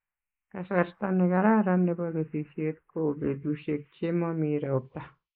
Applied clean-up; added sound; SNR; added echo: neural mask model Resemble Enhance denoiser.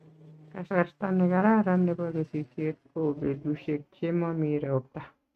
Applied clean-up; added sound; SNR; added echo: neural mask model RNNoise.